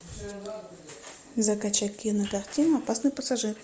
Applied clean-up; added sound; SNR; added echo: none; none; none; none.